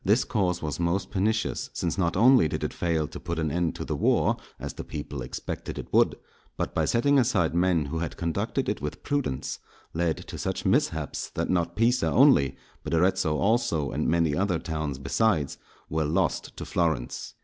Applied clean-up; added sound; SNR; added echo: none; none; none; none.